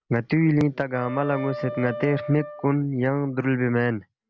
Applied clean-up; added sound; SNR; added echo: none; Wind instrument, woodwind instrument; 12 dB; none.